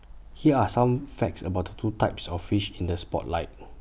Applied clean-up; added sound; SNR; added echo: none; none; none; none.